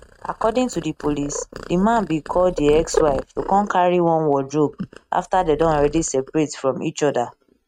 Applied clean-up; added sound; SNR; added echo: neural mask model RNNoise.